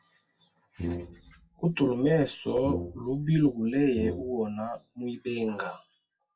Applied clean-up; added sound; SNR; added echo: classical method WPE with log-MMSE.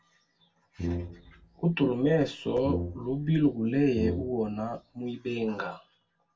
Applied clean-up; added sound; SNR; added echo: none; Brass instrument; 7 dB; reverberation time 0.2 s.